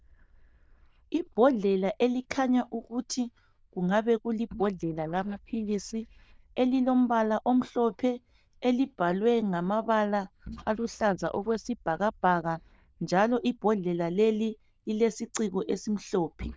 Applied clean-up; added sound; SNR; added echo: neural diffusion model UNIVERSE++.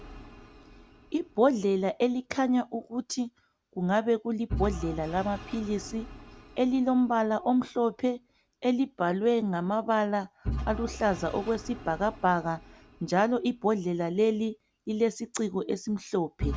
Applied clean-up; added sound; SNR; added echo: none; Engine / Vehicle; 13 dB; none.